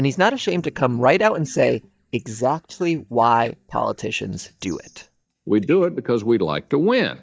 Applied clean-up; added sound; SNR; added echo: neural mask model DeepFilterNet 3.